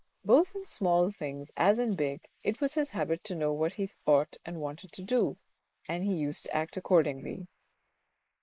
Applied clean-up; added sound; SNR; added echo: neural mask model Resemble Enhance denoiser.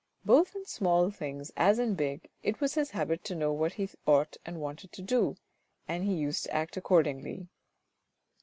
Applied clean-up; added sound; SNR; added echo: none; none; none; none.